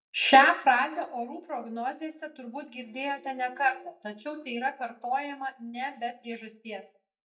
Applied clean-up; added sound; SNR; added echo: neural mask model DeepFilterNet 3.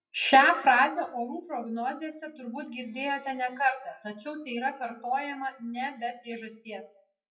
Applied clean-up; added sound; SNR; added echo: classical method WPE with log-MMSE.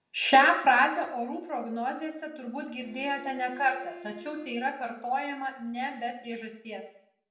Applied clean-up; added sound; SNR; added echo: none; Bowed string instrument; 18 dB; reverberation time 0.6 s.